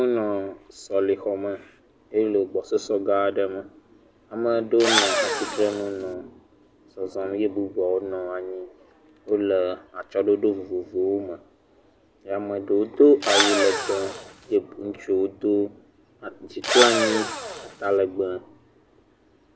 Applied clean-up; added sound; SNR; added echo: none; Engine / Drill; 0 dB; none.